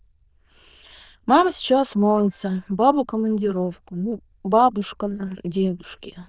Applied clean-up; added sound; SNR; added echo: neural diffusion model UNIVERSE++.